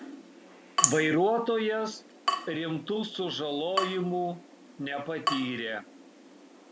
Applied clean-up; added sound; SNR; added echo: none; Drip / Water tap, faucet; 4 dB; none.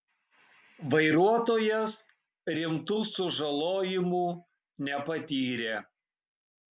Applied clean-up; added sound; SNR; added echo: none; none; none; none.